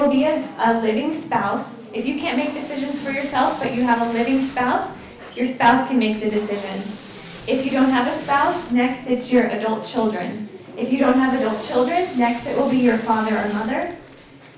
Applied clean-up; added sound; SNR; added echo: none; Packing tape, duct tape; 19 dB; none.